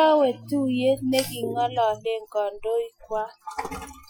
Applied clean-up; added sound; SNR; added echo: classical method Wiener filter.